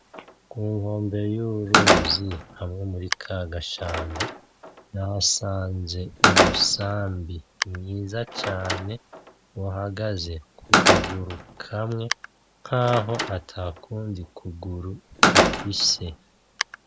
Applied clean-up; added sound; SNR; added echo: none; Slam; -3 dB; none.